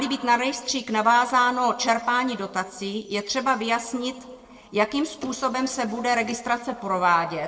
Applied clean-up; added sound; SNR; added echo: neural separator model SepFormer DNS4.